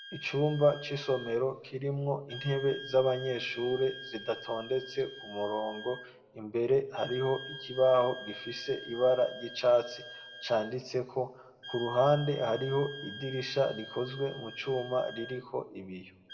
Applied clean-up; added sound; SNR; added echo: none; Wind instrument, woodwind instrument; 15 dB; reverberation time 1.1 s.